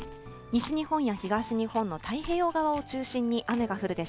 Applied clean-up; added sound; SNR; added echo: none; Chewing, mastication; 17 dB; none.